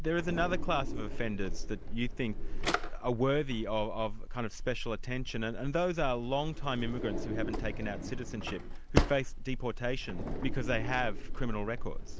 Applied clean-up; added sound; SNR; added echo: none; Drawer open or close; -1 dB; none.